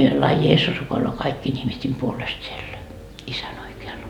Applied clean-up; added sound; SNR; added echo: none; none; none; none.